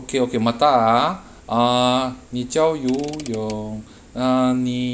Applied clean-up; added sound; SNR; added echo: none; Mechanisms / Car; 20 dB; none.